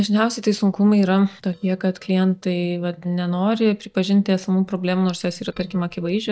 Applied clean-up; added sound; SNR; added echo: neural mask model DeepFilterNet 3.